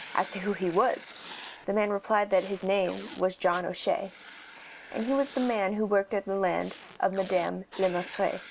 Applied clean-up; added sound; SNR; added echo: none; Writing + Packing tape, duct tape; 18 dB; none.